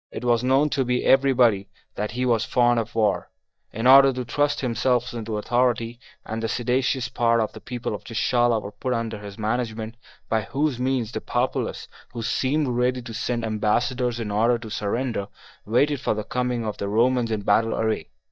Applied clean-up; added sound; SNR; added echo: neural mask model DeepFilterNet 3.